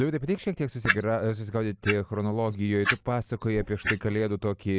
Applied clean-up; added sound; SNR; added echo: neural mask model Resemble Enhance denoiser.